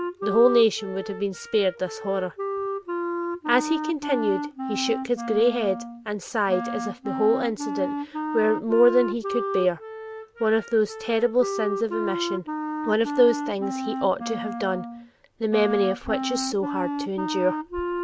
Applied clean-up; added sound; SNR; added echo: none; Wind instrument, woodwind instrument; 6 dB; none.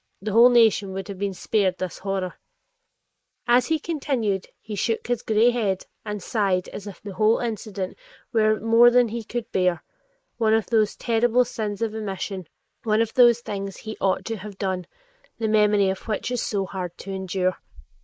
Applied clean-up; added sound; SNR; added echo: neural mask model Resemble Enhance denoiser.